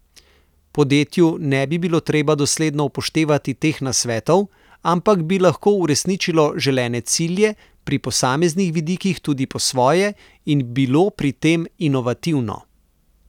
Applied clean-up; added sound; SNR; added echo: none; none; none; none.